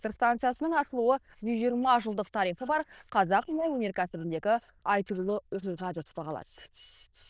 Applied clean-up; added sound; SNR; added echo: neural diffusion model UNIVERSE++.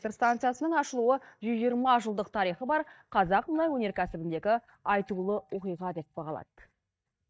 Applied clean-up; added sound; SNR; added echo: neural mask model DeepFilterNet 3.